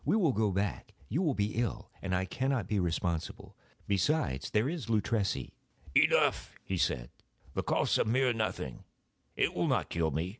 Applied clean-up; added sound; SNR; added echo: none; none; none; none.